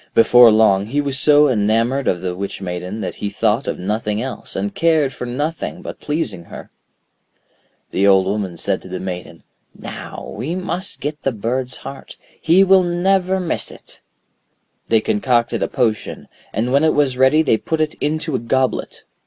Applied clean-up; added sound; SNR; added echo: none; none; none; none.